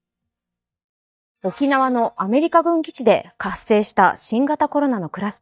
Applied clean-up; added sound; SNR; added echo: neural mask model DeepFilterNet 3.